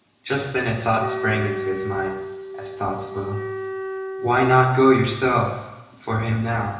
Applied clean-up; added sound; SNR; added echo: none; Wind instrument, woodwind instrument; 8 dB; reverberation time 1.0 s.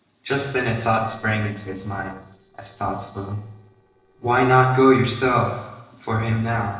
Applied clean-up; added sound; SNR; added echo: neural separator model SepFormer DNS4.